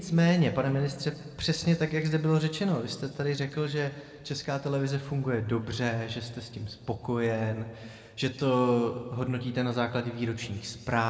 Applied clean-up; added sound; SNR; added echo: none; none; none; reverberation time 1.5 s.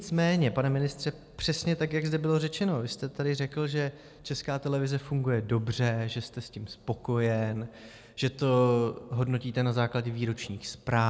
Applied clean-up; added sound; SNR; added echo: none; none; none; none.